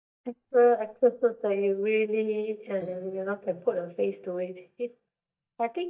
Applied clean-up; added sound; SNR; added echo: neural mask model DeepFilterNet 3.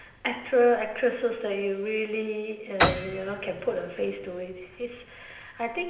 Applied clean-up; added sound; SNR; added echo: none; Piano; 7 dB; reverberation time 0.9 s.